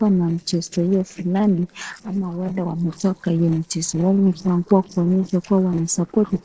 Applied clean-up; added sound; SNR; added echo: neural separator model SepFormer DNS4.